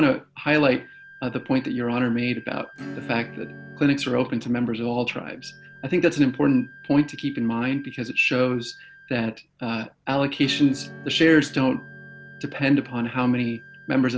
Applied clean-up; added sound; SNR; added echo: none; Acoustic guitar / Strum + Wind instrument, woodwind instrument; 19 dB; none.